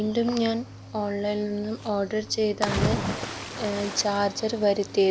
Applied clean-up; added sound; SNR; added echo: none; Cricket / Waves, surf; 7 dB; none.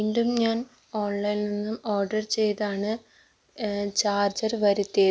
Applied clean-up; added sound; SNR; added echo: none; none; none; none.